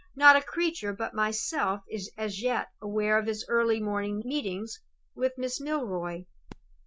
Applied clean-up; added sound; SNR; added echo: none; none; none; none.